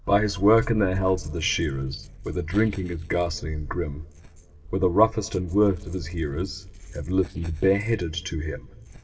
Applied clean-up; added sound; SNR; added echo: neural separator model SepFormer DNS4.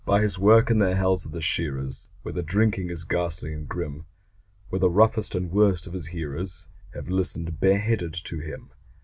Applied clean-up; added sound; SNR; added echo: none; none; none; none.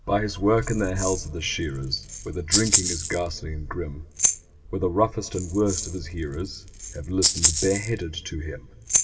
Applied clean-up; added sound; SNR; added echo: none; Rattle (instrument); 2 dB; reverberation time 0.4 s.